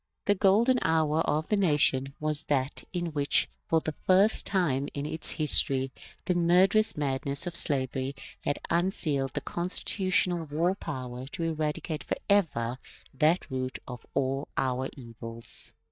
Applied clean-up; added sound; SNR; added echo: neural mask model DeepFilterNet 3.